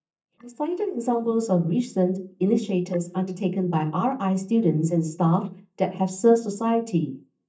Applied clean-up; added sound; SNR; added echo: neural mask model DeepFilterNet 3.